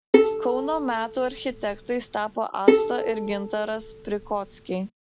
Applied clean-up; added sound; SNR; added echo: none; Bowed string instrument; -3 dB; none.